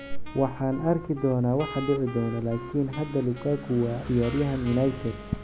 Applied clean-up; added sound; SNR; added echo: none; Wind instrument, woodwind instrument + Engine / Vehicle; 13 dB; none.